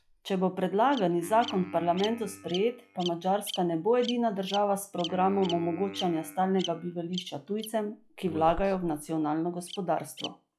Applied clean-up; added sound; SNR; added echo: classical method log-MMSE.